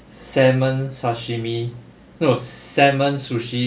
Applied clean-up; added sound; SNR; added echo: none; none; none; none.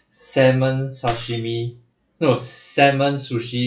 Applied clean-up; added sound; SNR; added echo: classical method log-MMSE.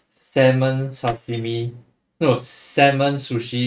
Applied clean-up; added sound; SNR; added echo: neural mask model RNNoise.